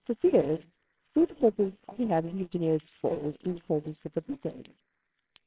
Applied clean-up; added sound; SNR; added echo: neural separator model SepFormer WHAMR!.